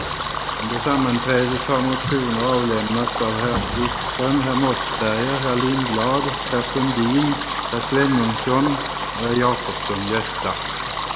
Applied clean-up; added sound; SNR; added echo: none; Stream; 4 dB; none.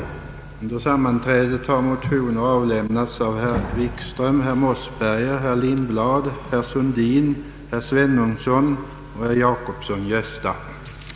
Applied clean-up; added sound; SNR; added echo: none; none; none; none.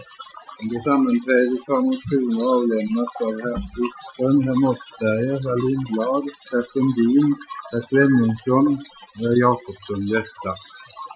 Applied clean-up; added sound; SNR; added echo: classical method Wiener filter.